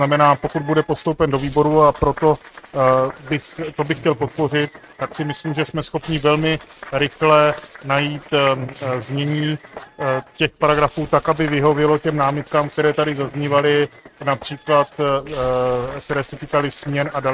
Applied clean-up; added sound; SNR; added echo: neural mask model RNNoise.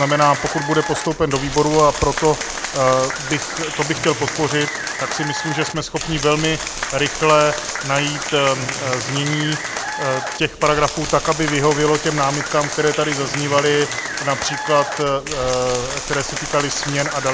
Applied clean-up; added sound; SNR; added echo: none; Applause; 6 dB; none.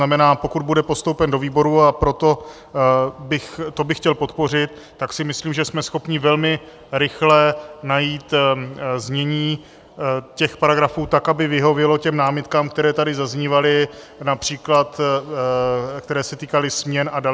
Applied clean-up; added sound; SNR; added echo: none; none; none; none.